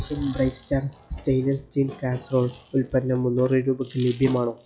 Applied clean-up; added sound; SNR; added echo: classical method log-MMSE.